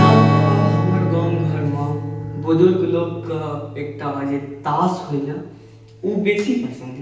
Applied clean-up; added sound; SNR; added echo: none; Strum; 0 dB; reverberation time 0.9 s.